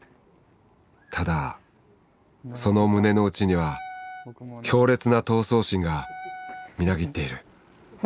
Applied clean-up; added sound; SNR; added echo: none; Wind instrument, woodwind instrument; 15 dB; none.